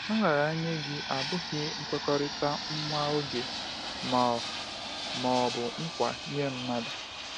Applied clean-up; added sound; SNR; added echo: none; Fixed-wing aircraft, airplane; 5 dB; none.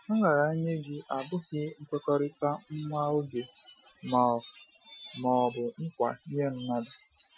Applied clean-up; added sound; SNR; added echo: classical method Wiener filter.